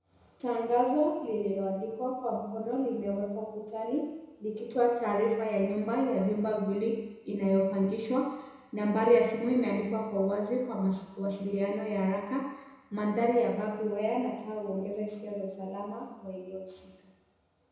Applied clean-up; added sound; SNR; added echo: none; none; none; reverberation time 1.0 s.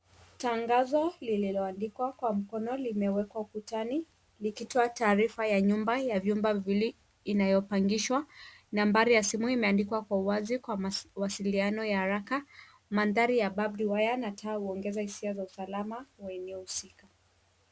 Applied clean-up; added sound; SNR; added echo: none; none; none; none.